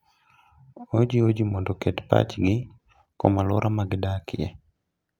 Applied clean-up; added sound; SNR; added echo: none; none; none; none.